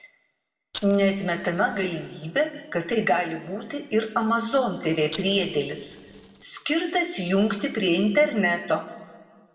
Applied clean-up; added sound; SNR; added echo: none; Fire; 15 dB; reverberation time 1.2 s.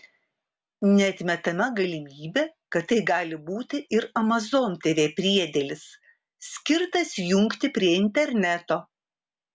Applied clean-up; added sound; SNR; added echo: none; none; none; none.